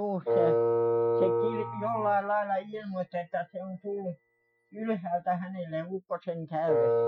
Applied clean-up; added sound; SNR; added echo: classical method Wiener filter.